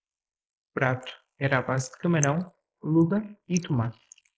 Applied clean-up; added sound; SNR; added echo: neural mask model Resemble Enhance denoiser.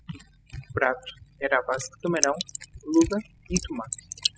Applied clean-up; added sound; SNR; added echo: classical method spectral subtraction.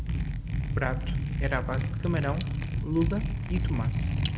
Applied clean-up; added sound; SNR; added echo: none; Liquid; -4 dB; none.